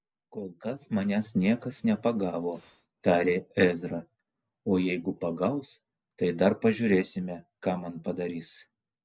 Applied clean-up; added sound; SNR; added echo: neural mask model Resemble Enhance denoiser.